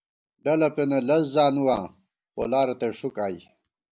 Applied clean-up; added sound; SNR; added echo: none; none; none; none.